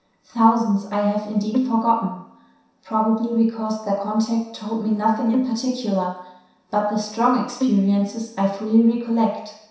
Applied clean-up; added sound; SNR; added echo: none; Bowed string instrument; 8 dB; reverberation time 0.7 s.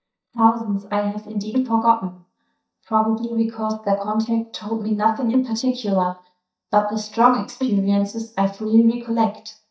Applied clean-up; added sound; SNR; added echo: neural mask model DeepFilterNet 3.